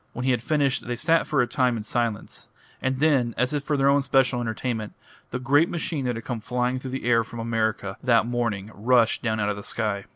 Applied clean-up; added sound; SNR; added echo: none; none; none; none.